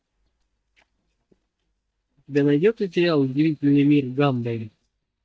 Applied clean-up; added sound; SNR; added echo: neural mask model DeepFilterNet 3.